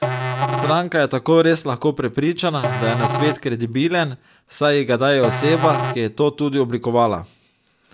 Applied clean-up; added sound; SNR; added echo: none; Musical instrument; 7 dB; none.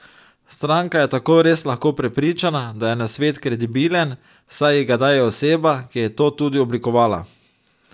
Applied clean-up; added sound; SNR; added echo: none; none; none; none.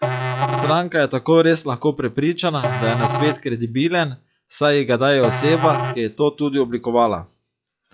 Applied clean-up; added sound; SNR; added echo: classical method log-MMSE.